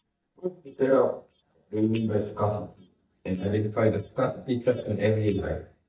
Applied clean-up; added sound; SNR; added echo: neural mask model DeepFilterNet 3.